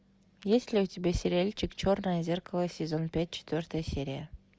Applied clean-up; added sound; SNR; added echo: none; none; none; none.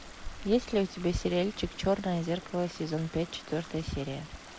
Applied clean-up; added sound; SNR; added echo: none; Stream; 14 dB; none.